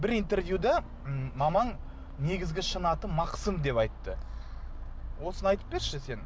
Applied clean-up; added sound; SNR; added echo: none; none; none; none.